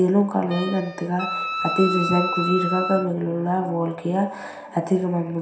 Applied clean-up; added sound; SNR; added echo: none; Wind instrument, woodwind instrument; 5 dB; reverberation time 0.7 s.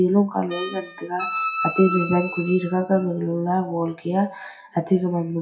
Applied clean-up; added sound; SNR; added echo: classical method WPE with log-MMSE.